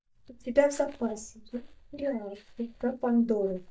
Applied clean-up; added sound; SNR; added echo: neural mask model DeepFilterNet 3.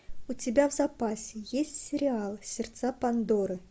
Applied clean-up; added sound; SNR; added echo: none; none; none; none.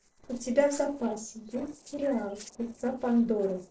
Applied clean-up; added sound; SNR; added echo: neural separator model SepFormer DNS4.